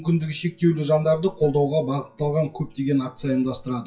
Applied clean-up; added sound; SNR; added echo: classical method WPE with log-MMSE.